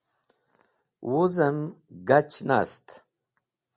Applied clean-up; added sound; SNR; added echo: none; none; none; none.